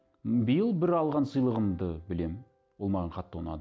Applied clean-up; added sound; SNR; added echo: none; none; none; none.